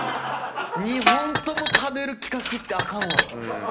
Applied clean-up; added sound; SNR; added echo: none; Tools + Snare drum; -5 dB; none.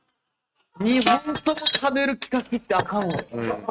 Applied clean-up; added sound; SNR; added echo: neural mask model RNNoise.